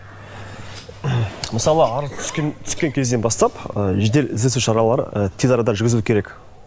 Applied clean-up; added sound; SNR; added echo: none; Cough; 18 dB; none.